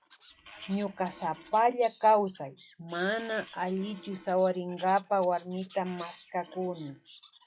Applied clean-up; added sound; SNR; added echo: classical method log-MMSE.